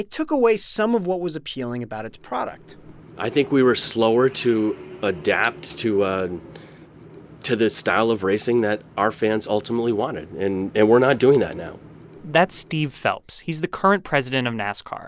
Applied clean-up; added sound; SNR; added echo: none; none; none; none.